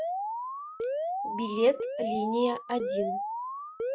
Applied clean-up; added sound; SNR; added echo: neural mask model RNNoise.